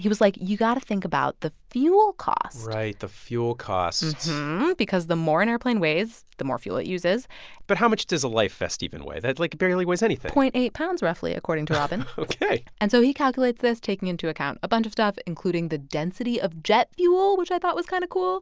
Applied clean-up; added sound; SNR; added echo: none; none; none; none.